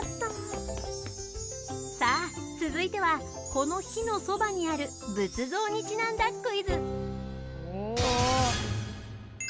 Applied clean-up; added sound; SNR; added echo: none; none; none; none.